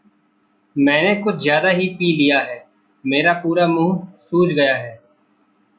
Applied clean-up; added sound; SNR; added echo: none; none; none; none.